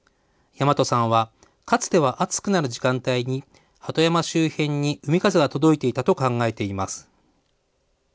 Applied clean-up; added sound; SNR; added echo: none; none; none; none.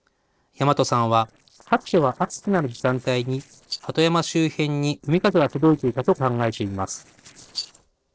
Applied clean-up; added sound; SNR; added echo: neural separator model SepFormer DNS4.